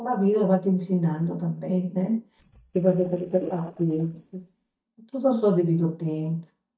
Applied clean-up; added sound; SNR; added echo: neural mask model DeepFilterNet 3.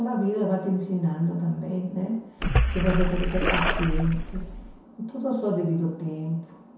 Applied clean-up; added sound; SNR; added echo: none; Splash, splatter; -2 dB; reverberation time 0.7 s.